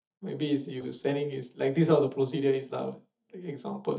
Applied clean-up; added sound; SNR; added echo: neural mask model DeepFilterNet 3.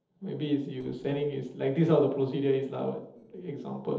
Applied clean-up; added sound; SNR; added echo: neural separator model SepFormer DNS4.